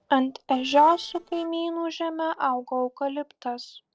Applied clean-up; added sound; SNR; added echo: neural separator model SepFormer DNS4.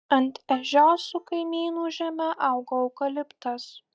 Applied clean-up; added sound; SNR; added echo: neural mask model DeepFilterNet 3.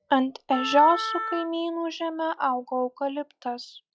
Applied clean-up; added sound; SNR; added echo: classical method log-MMSE.